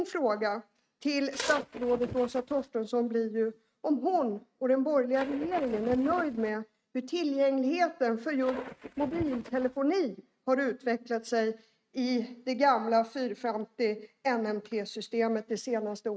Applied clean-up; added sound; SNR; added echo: neural mask model RNNoise.